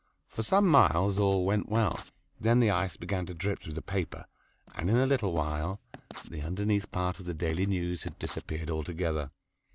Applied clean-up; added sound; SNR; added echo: none; Writing; 20 dB; none.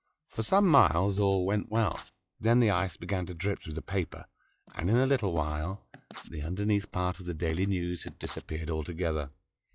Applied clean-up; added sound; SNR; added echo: classical method log-MMSE.